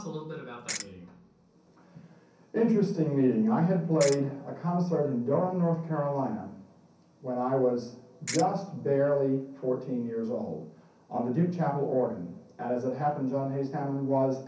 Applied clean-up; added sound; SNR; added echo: none; Ratchet, pawl; 9 dB; reverberation time 0.6 s.